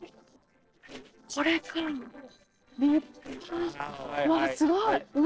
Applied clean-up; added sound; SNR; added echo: neural separator model SepFormer DNS4.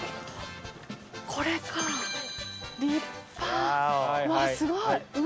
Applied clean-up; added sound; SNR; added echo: none; none; none; none.